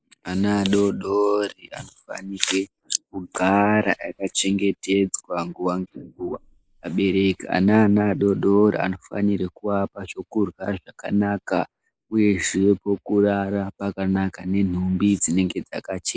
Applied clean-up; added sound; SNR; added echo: neural mask model Resemble Enhance denoiser.